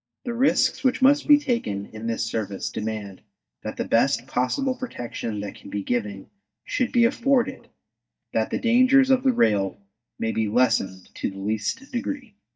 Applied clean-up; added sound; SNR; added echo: neural mask model DeepFilterNet 3.